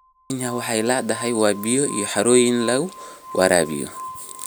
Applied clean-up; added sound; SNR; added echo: none; Glass; 17 dB; none.